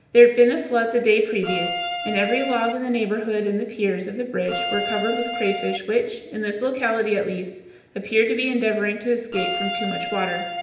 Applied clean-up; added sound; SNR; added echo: none; Bowed string instrument; 5 dB; reverberation time 0.8 s.